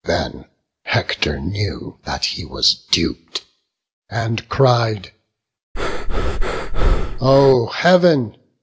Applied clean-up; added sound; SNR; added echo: none; Breathing; -3 dB; none.